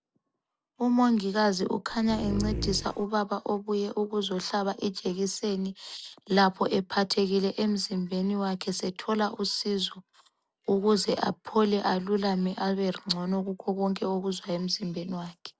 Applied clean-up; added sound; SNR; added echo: none; Dog; 6 dB; none.